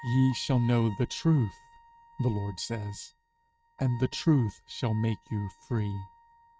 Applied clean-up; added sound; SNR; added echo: neural mask model RNNoise.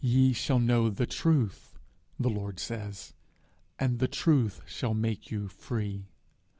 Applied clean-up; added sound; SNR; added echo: none; none; none; none.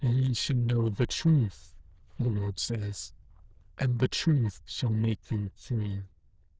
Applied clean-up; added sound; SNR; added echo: neural diffusion model UNIVERSE++.